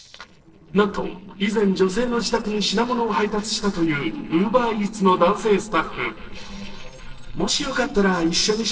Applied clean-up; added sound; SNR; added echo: neural separator model SepFormer DNS4.